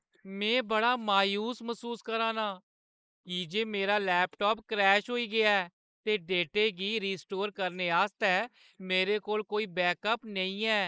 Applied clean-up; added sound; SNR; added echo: neural mask model Resemble Enhance denoiser.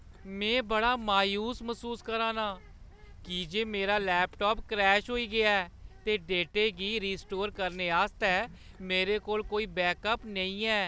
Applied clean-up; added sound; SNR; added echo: none; Bird; 19 dB; none.